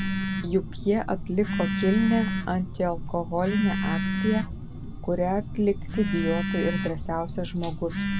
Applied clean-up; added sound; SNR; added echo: none; Telephone; 2 dB; none.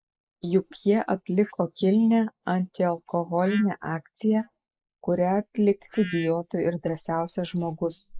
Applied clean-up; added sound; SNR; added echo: neural mask model Resemble Enhance denoiser.